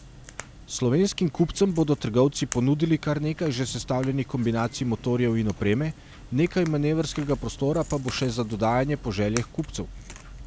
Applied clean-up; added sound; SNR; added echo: none; Crack / Crackle; 16 dB; none.